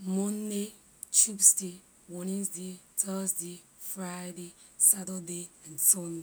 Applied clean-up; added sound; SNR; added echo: none; none; none; none.